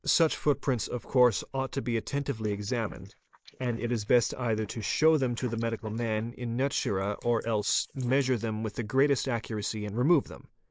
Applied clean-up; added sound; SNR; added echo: neural mask model Resemble Enhance denoiser.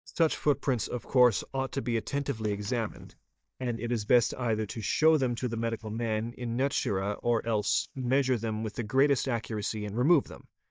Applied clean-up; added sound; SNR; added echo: neural mask model DeepFilterNet 3.